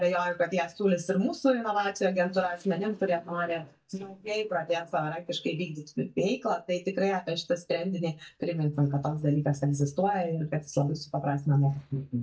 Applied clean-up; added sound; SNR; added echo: neural mask model DeepFilterNet 3.